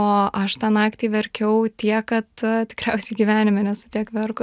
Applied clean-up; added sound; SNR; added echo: none; none; none; none.